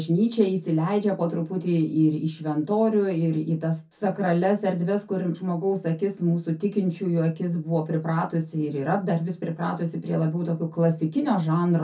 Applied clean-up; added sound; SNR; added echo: none; none; none; reverberation time 0.3 s.